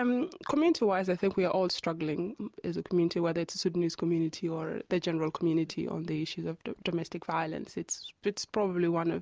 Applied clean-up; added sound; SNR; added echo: none; none; none; none.